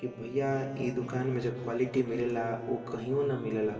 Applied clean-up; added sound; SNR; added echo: none; Wind instrument, woodwind instrument; 20 dB; reverberation time 2.3 s.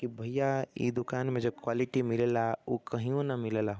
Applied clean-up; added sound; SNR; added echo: none; none; none; none.